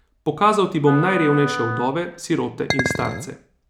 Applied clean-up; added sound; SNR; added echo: none; Chink, clink + Wind instrument, woodwind instrument; 7 dB; none.